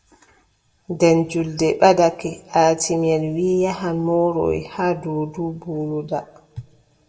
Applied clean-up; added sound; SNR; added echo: none; none; none; reverberation time 1.0 s.